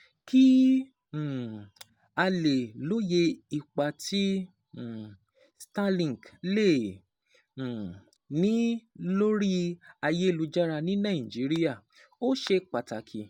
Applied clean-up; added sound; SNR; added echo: none; none; none; none.